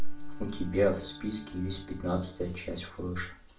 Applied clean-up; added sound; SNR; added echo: none; Bowed string instrument; 20 dB; reverberation time 0.3 s.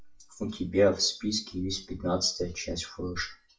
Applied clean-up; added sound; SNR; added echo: classical method WPE with log-MMSE.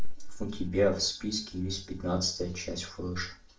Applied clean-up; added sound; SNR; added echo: neural separator model SepFormer DNS4.